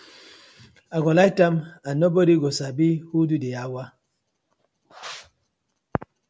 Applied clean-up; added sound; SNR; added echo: none; none; none; none.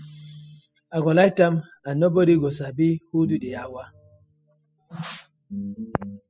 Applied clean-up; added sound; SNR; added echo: classical method spectral subtraction.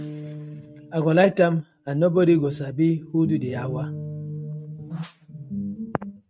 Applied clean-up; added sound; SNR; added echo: neural mask model RNNoise.